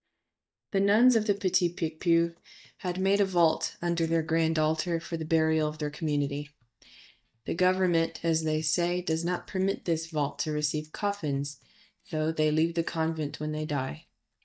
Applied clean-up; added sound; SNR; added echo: neural mask model DeepFilterNet 3.